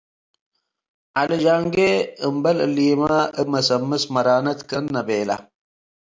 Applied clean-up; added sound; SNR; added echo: none; none; none; none.